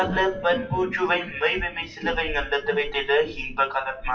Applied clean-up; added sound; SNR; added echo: classical method WPE with log-MMSE.